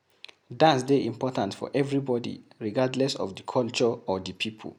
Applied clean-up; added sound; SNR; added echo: none; none; none; none.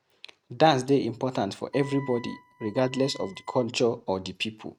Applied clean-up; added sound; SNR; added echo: neural mask model RNNoise.